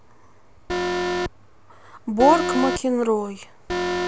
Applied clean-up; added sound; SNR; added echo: none; Alarm; 3 dB; none.